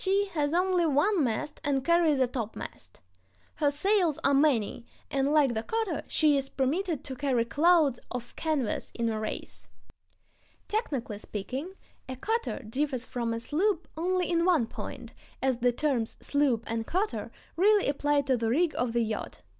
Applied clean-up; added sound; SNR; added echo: none; none; none; none.